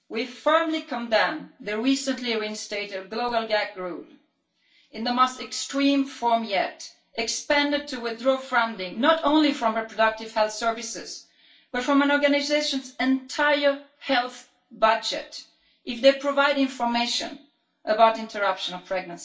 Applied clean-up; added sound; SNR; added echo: none; none; none; reverberation time 0.3 s.